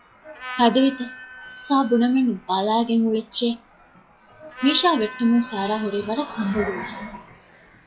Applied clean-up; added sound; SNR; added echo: classical method log-MMSE.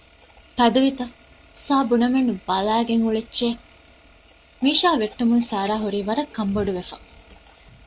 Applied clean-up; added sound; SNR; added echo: none; none; none; none.